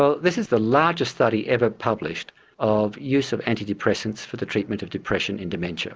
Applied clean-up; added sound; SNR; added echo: none; none; none; none.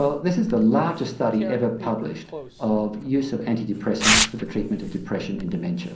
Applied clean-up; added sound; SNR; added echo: none; Tearing; 6 dB; reverberation time 0.6 s.